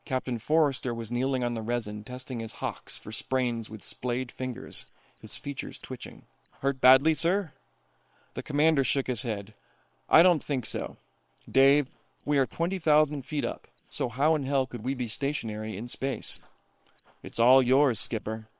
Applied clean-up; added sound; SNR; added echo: neural separator model SepFormer WHAM!.